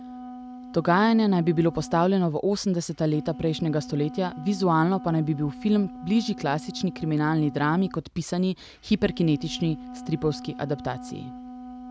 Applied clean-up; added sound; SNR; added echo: none; Wind instrument, woodwind instrument; 15 dB; none.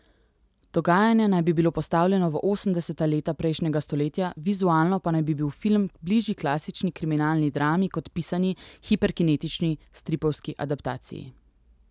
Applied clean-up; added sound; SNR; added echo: none; none; none; none.